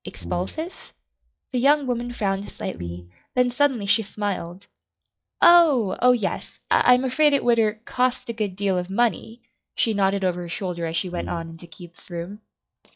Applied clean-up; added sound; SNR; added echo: classical method log-MMSE.